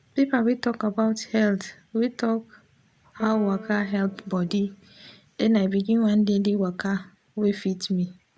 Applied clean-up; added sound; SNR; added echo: none; Piano; 19 dB; none.